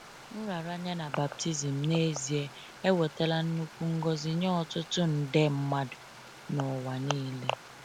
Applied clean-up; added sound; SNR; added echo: none; Stream; 18 dB; none.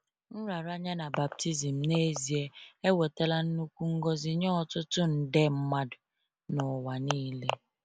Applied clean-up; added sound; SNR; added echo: none; none; none; none.